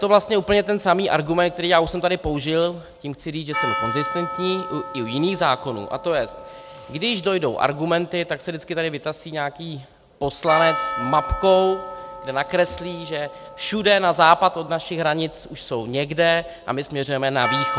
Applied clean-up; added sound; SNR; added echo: none; Percussion; 11 dB; none.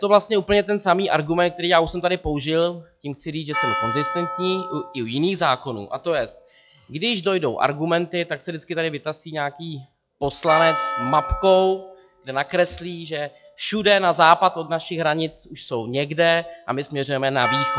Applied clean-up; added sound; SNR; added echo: classical method log-MMSE.